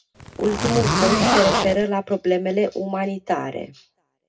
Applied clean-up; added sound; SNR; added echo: none; Zipper (clothing); -2 dB; reverberation time 0.2 s.